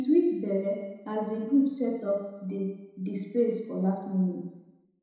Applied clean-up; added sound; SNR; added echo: none; none; none; reverberation time 1.0 s.